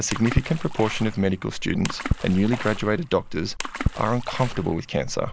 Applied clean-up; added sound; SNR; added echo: none; Water / Splash, splatter; 5 dB; none.